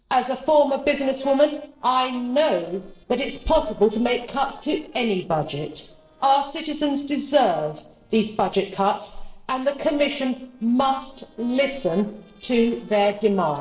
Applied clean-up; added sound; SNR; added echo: neural separator model SepFormer DNS4.